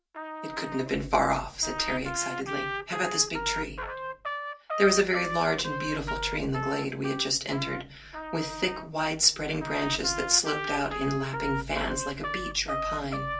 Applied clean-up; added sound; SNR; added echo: none; Trumpet; 6 dB; reverberation time 0.3 s.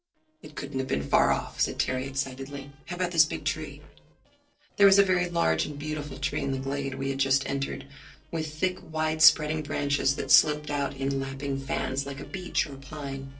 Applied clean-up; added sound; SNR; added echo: neural separator model SepFormer DNS4.